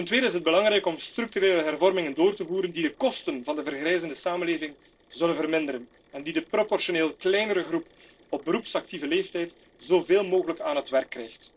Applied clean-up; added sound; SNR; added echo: neural separator model SepFormer DNS4.